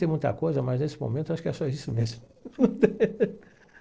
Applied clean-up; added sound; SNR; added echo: neural separator model SepFormer DNS4.